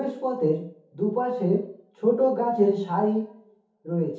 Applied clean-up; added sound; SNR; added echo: none; none; none; reverberation time 0.5 s.